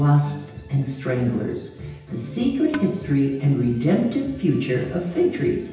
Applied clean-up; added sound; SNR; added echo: none; Percussion; 11 dB; reverberation time 0.9 s.